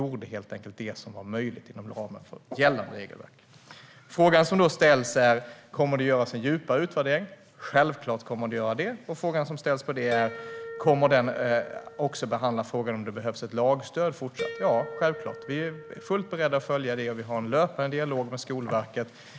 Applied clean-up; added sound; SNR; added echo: none; Harp; 13 dB; none.